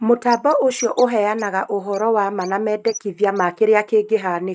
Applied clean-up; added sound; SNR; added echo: neural mask model RNNoise.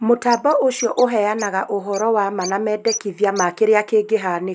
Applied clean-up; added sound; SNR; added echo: none; Bird; 16 dB; none.